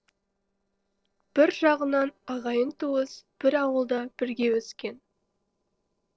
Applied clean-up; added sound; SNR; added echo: neural separator model SepFormer DNS4.